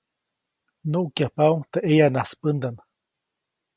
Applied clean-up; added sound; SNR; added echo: none; none; none; none.